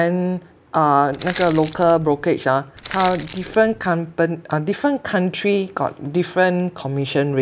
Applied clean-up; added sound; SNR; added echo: none; Crushing; 11 dB; none.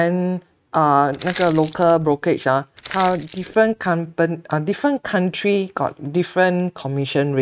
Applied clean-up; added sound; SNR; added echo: neural mask model RNNoise.